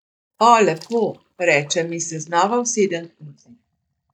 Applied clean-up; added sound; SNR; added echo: neural mask model DeepFilterNet 3.